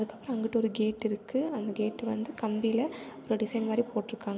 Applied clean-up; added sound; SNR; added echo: none; none; none; none.